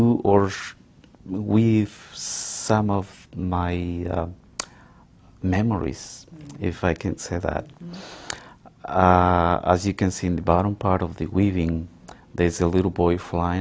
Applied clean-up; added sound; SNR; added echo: none; none; none; none.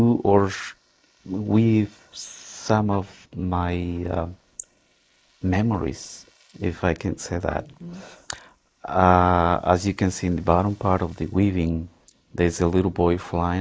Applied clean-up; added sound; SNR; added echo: neural mask model Resemble Enhance denoiser.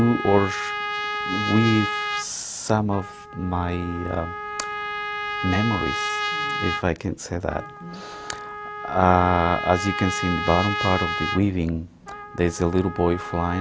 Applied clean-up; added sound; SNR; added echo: none; Trumpet; 5 dB; none.